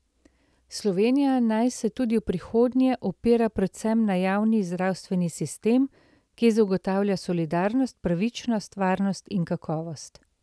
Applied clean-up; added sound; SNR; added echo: none; none; none; none.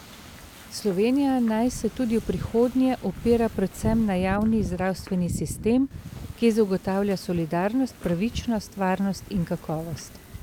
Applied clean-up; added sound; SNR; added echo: none; Wind / Ocean; 12 dB; none.